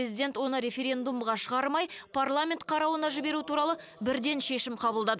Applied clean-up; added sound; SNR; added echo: none; none; none; none.